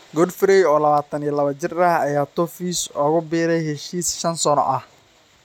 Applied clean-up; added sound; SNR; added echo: none; none; none; none.